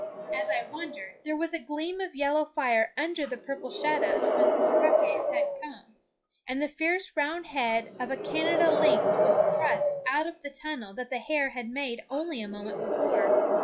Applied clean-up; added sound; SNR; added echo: classical method log-MMSE.